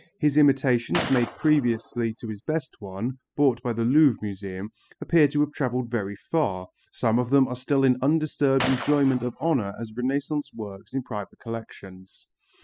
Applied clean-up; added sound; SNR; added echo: classical method spectral subtraction.